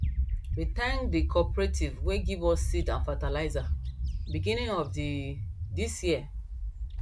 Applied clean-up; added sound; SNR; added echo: none; Bird; -2 dB; none.